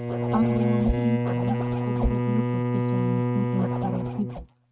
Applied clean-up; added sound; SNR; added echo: neural mask model RNNoise.